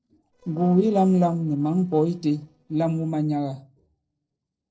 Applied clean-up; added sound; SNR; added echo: neural separator model SepFormer DNS4.